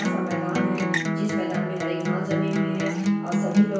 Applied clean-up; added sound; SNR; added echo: none; Acoustic guitar; -4 dB; reverberation time 0.7 s.